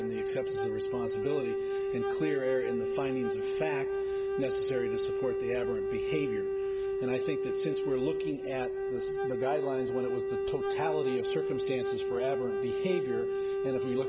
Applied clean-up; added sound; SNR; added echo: none; Wind instrument, woodwind instrument; -4 dB; none.